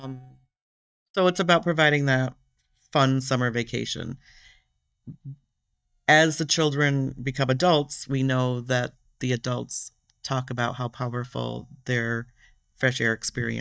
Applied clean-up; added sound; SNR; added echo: neural mask model DeepFilterNet 3.